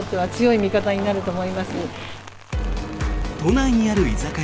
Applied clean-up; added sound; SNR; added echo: none; Rain; 19 dB; none.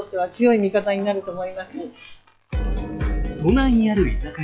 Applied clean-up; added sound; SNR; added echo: classical method log-MMSE.